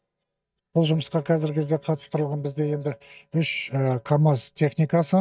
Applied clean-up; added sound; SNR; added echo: neural mask model DeepFilterNet 3.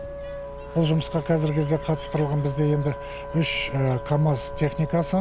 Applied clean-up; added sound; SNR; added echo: none; Wind instrument, woodwind instrument; 12 dB; none.